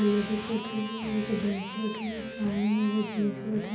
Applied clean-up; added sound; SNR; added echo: none; Electric guitar; 10 dB; reverberation time 0.8 s.